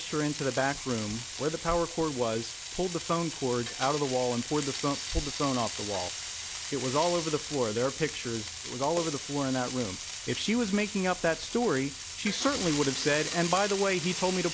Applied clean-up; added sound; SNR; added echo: none; Frying (food); 8 dB; none.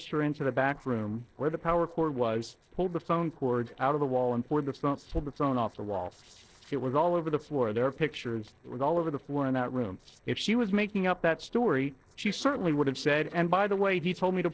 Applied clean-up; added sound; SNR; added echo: neural separator model SepFormer DNS4.